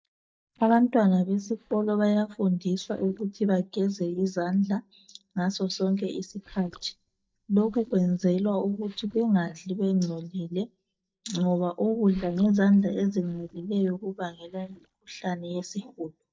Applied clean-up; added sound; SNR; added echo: neural mask model DeepFilterNet 3.